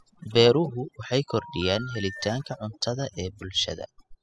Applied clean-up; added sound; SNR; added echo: classical method spectral subtraction.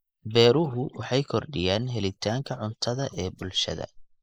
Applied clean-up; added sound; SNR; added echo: neural mask model Resemble Enhance denoiser.